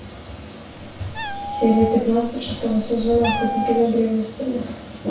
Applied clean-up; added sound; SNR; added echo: none; Meow; 7 dB; reverberation time 0.6 s.